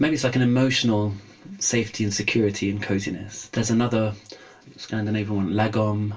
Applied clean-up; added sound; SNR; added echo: none; none; none; reverberation time 0.2 s.